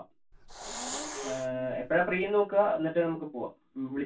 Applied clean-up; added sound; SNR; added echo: none; Hiss; 10 dB; reverberation time 0.2 s.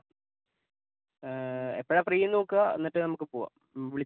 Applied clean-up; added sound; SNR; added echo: none; none; none; none.